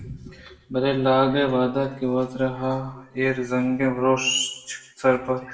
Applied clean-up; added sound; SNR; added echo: none; none; none; reverberation time 0.7 s.